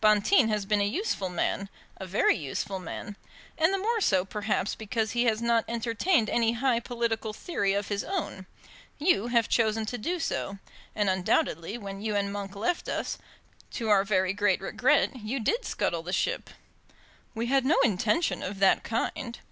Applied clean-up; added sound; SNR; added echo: none; none; none; none.